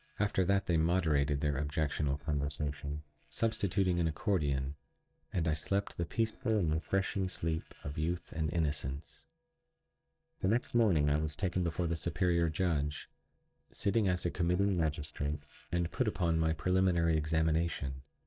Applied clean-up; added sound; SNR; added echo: neural separator model SepFormer DNS4.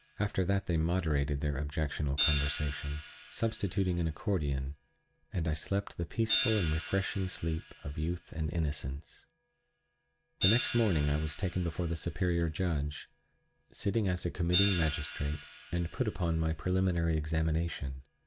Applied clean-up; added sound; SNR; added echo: none; Hi-hat; 9 dB; none.